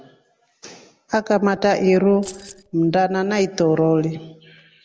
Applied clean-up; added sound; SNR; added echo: none; Keys jangling; 19 dB; none.